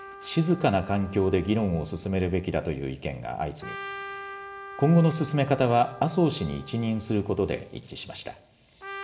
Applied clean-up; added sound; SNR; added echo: none; Trumpet; 17 dB; reverberation time 2.5 s.